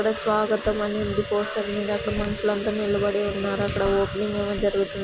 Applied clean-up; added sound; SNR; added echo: none; Thump, thud; 17 dB; none.